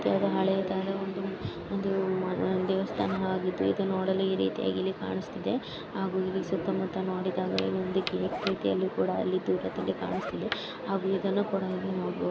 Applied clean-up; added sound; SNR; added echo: none; Zipper (clothing); 12 dB; none.